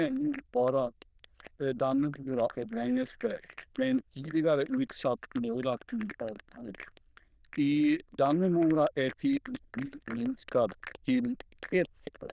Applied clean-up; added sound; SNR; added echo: neural diffusion model UNIVERSE++.